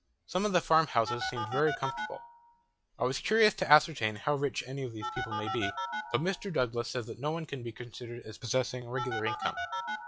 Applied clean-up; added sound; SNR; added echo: classical method log-MMSE.